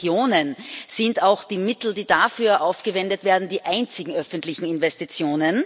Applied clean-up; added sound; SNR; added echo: none; none; none; none.